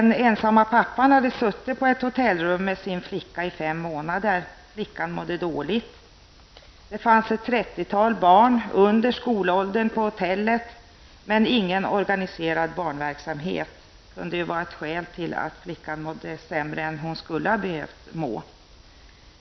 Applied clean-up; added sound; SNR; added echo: none; none; none; none.